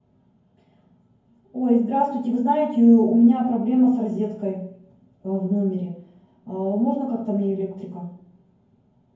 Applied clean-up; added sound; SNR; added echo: none; none; none; reverberation time 0.9 s.